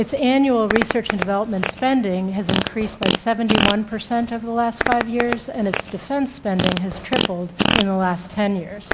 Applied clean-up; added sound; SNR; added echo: none; Fart; 4 dB; none.